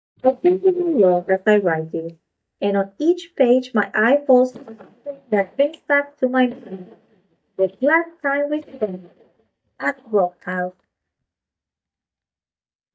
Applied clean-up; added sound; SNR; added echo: neural mask model DeepFilterNet 3.